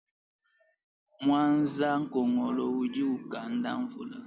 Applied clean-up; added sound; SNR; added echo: none; none; none; none.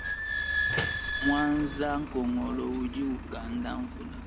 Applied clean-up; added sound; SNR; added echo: none; Slam + Squeak / Idling; 2 dB; none.